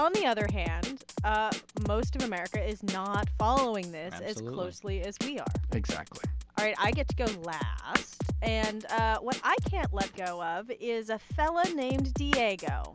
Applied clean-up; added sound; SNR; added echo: none; Drum kit + Tap / Glass; 2 dB; none.